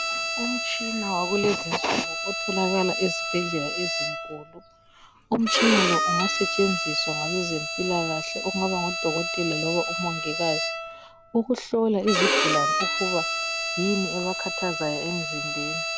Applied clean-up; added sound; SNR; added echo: none; Bowed string instrument; 0 dB; none.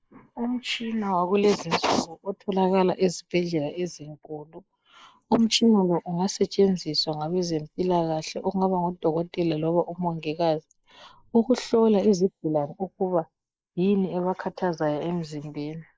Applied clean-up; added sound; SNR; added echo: neural mask model Resemble Enhance denoiser.